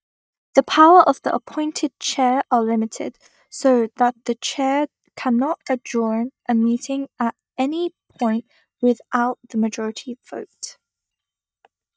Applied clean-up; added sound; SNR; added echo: neural mask model DeepFilterNet 3.